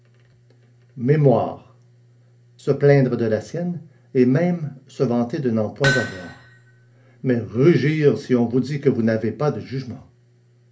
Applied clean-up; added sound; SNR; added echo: none; Hammer; 7 dB; reverberation time 0.3 s.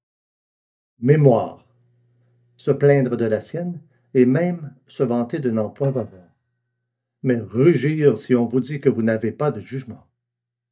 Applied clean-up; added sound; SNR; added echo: neural mask model DeepFilterNet 3.